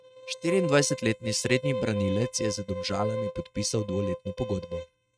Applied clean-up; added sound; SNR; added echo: neural mask model RNNoise.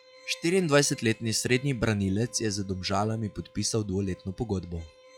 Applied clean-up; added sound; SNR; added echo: classical method log-MMSE.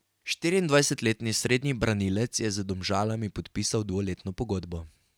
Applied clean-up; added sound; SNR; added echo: none; none; none; none.